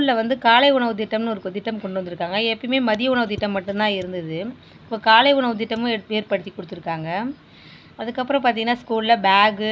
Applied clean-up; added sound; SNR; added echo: none; none; none; none.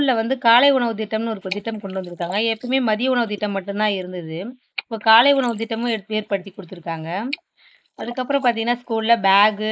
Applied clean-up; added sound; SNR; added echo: neural mask model Resemble Enhance denoiser.